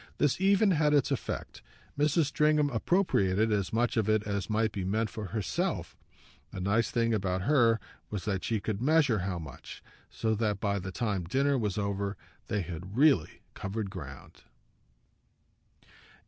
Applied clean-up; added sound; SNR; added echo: none; none; none; none.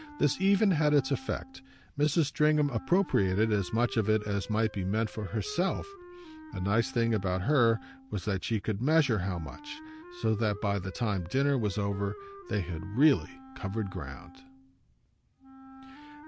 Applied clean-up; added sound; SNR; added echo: none; Wind instrument, woodwind instrument; 18 dB; none.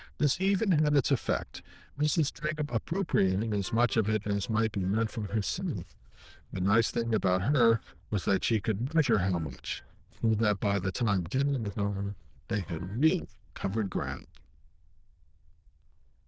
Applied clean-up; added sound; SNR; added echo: neural diffusion model UNIVERSE++.